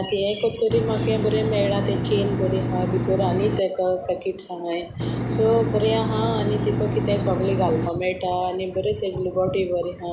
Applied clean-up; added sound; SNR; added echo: none; Engine; 0 dB; none.